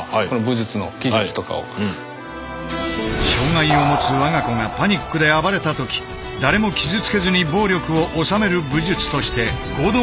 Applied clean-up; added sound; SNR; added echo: none; none; none; none.